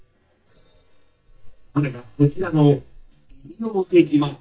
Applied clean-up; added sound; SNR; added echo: neural mask model DeepFilterNet 3.